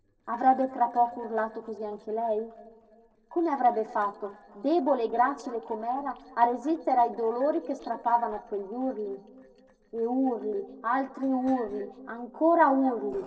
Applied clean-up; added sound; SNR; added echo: neural separator model SepFormer DNS4.